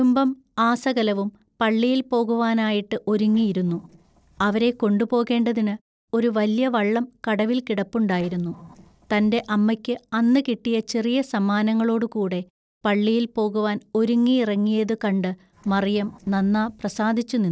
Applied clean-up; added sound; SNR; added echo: neural separator model SepFormer DNS4.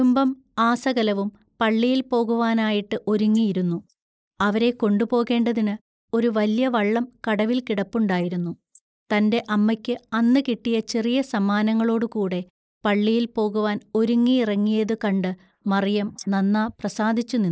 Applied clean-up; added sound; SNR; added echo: neural mask model Resemble Enhance denoiser.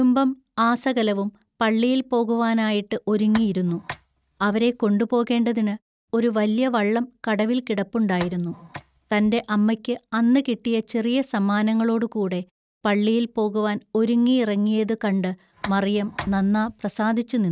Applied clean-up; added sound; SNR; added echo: neural mask model RNNoise.